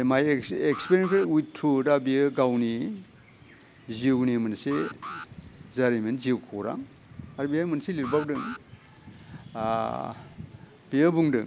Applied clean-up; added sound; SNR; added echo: none; Alarm; 16 dB; none.